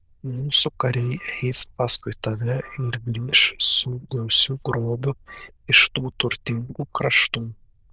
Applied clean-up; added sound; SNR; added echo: neural diffusion model UNIVERSE++.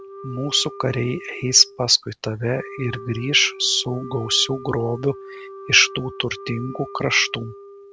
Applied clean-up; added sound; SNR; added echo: none; Wind instrument, woodwind instrument; 15 dB; none.